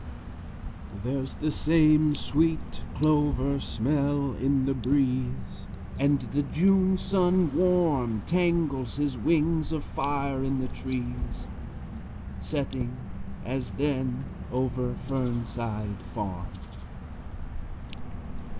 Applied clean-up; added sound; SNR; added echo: none; Drip / Water + Rattle (instrument); 7 dB; none.